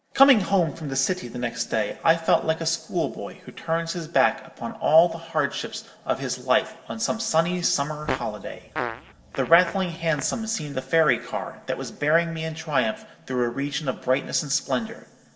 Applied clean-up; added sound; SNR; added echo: none; Fart; 11 dB; reverberation time 1.8 s.